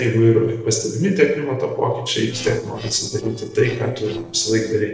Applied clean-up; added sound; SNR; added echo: neural separator model SepFormer DNS4.